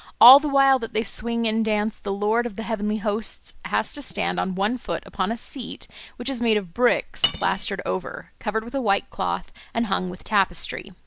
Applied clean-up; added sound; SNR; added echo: none; Cutlery, silverware; 11 dB; none.